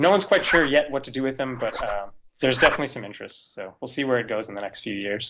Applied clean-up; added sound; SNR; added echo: neural mask model Resemble Enhance denoiser.